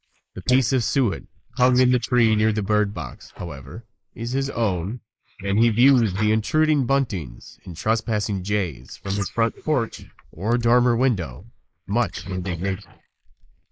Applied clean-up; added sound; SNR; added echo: neural mask model Resemble Enhance denoiser.